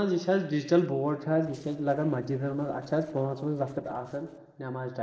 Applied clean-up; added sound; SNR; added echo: neural separator model SepFormer DNS4.